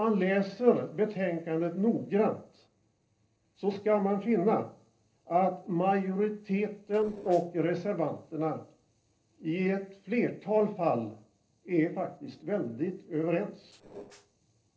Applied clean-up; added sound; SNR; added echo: neural separator model SepFormer DNS4.